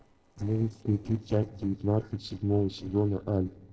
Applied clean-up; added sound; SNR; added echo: neural separator model SepFormer DNS4.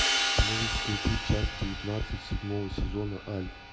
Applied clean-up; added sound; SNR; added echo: none; Hi-hat; 2 dB; reverberation time 1.2 s.